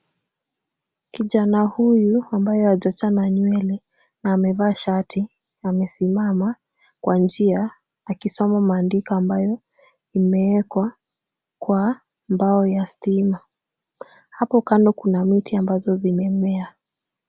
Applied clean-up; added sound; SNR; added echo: none; none; none; none.